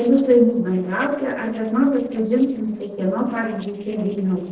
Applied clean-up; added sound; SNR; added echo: neural separator model SepFormer DNS4.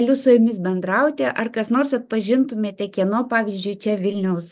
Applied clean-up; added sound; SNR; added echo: none; none; none; none.